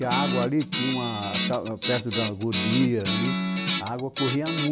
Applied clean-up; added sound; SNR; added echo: none; Guitar; 1 dB; none.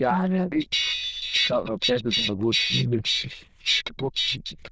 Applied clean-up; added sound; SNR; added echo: neural diffusion model UNIVERSE++.